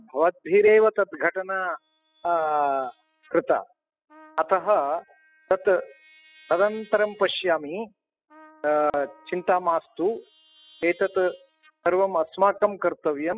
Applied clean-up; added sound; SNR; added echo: classical method spectral subtraction.